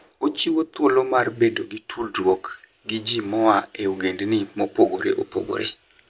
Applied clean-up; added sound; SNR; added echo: none; none; none; none.